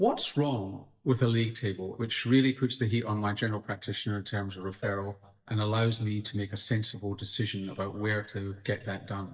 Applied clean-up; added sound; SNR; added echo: neural mask model DeepFilterNet 3.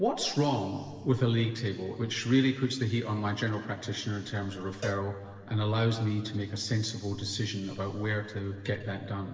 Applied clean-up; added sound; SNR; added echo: none; Cowbell; 16 dB; reverberation time 2.3 s.